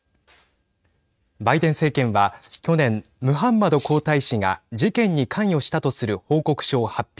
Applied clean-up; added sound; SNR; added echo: neural mask model RNNoise.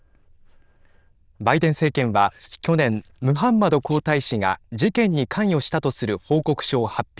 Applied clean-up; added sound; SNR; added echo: neural diffusion model UNIVERSE++.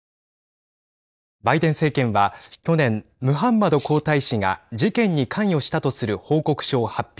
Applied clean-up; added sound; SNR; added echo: neural mask model DeepFilterNet 3.